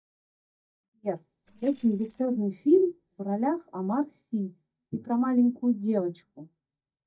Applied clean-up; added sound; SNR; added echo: neural mask model DeepFilterNet 3.